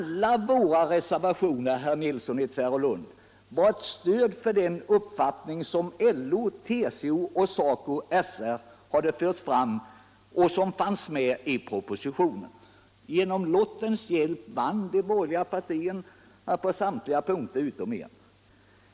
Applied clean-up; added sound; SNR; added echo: none; none; none; none.